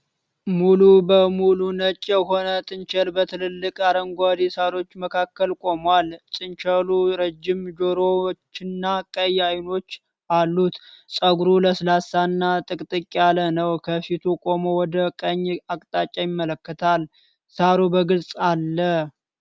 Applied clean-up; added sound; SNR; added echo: none; none; none; none.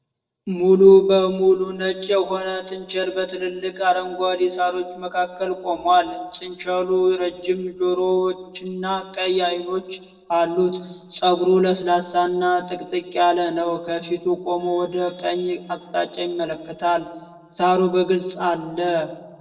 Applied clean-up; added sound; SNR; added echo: neural separator model SepFormer DNS4.